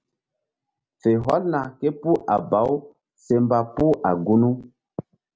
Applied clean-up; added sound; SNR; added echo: none; none; none; none.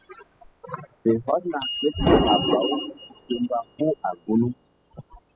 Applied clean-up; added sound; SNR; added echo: classical method spectral subtraction.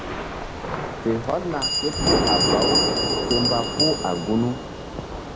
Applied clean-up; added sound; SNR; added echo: none; Thunder / Rain + Bell; -2 dB; none.